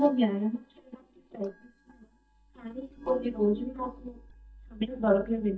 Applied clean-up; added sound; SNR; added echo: neural mask model DeepFilterNet 3.